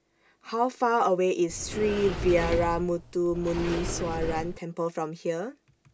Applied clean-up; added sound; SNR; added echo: none; Sliding door; 6 dB; none.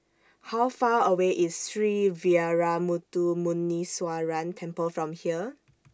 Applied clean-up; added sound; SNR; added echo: none; none; none; none.